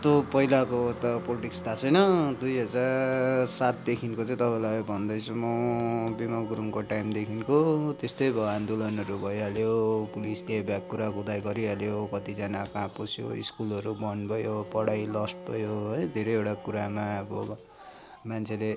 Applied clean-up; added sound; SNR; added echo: none; Bowed string instrument; 18 dB; none.